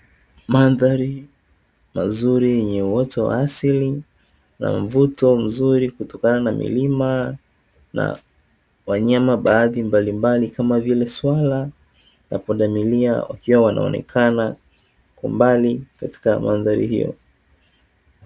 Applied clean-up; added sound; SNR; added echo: none; none; none; none.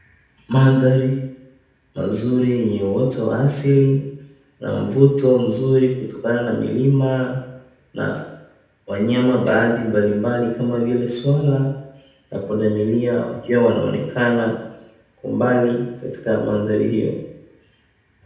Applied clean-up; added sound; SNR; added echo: none; none; none; reverberation time 0.9 s.